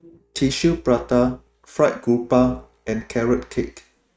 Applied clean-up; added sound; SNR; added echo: neural mask model RNNoise.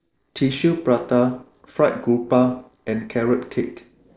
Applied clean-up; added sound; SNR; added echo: neural separator model SepFormer DNS4.